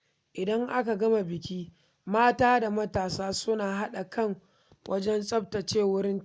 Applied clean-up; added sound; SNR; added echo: none; none; none; none.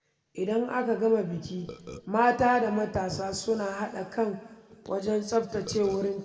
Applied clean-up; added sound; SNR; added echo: none; Burping, eructation; 14 dB; reverberation time 1.8 s.